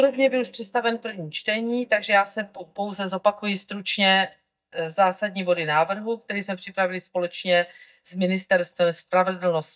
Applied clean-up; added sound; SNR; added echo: neural mask model DeepFilterNet 3.